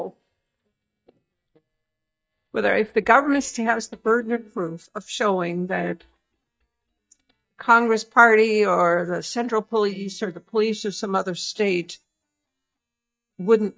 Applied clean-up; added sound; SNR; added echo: neural mask model DeepFilterNet 3.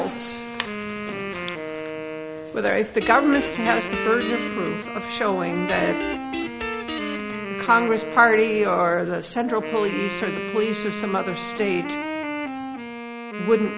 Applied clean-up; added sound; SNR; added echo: none; Guitar + Wind instrument, woodwind instrument; 6 dB; none.